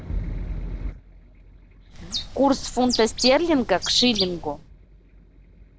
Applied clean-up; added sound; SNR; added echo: neural separator model SepFormer DNS4.